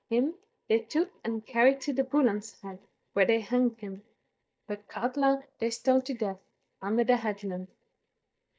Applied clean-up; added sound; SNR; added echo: neural mask model DeepFilterNet 3.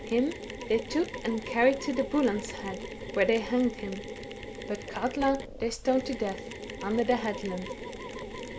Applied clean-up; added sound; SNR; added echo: none; Mechanisms; 9 dB; none.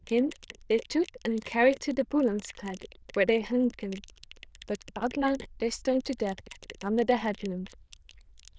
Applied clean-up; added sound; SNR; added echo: neural diffusion model UNIVERSE++.